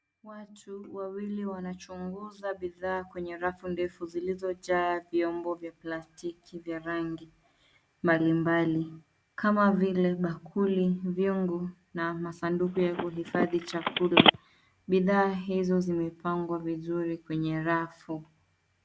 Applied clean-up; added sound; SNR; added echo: none; Telephone; -3 dB; none.